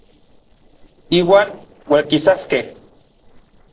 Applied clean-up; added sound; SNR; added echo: neural separator model SepFormer DNS4.